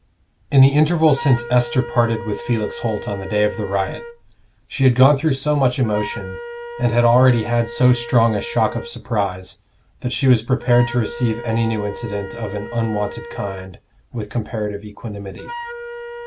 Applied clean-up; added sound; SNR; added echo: none; Wind instrument, woodwind instrument; 14 dB; none.